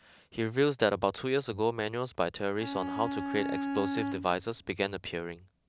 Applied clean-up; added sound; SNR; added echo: none; Bowed string instrument; 3 dB; none.